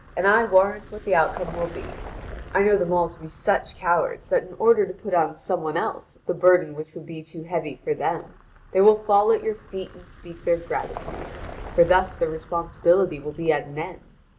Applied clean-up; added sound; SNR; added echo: none; Vehicle; 17 dB; none.